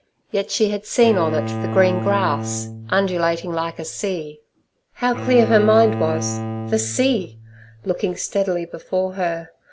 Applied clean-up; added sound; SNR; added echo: none; Bowed string instrument; 7 dB; none.